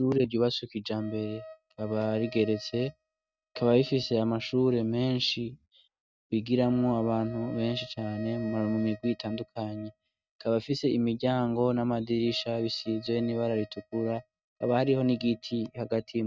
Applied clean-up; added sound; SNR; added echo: neural mask model RNNoise.